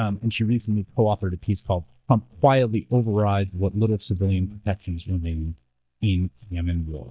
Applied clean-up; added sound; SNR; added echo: neural mask model DeepFilterNet 3.